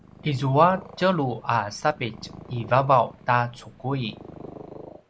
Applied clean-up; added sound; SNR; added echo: none; Purr; 19 dB; none.